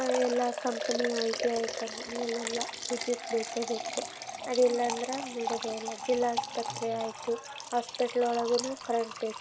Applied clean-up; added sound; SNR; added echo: none; Liquid; 6 dB; none.